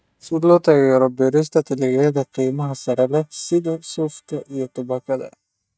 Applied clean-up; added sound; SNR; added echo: neural mask model DeepFilterNet 3.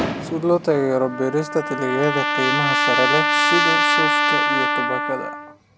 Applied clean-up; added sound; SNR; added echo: none; Fireworks + Trumpet; -3 dB; none.